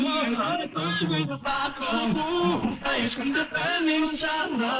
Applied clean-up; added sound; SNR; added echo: neural mask model Resemble Enhance denoiser.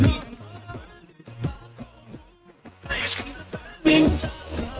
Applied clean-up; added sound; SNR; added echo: neural mask model RNNoise.